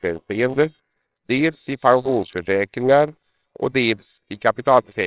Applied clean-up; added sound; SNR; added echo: neural separator model SepFormer WHAMR!.